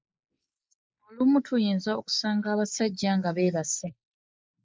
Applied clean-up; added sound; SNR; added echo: neural mask model Resemble Enhance denoiser.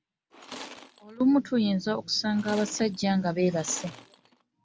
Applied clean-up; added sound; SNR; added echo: none; Tools; 18 dB; none.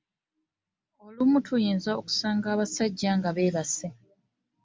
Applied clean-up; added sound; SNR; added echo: none; none; none; none.